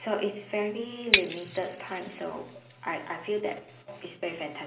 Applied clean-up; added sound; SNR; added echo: none; Bicycle bell; 0 dB; reverberation time 0.5 s.